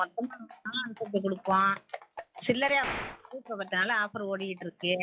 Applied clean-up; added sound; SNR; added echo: classical method log-MMSE.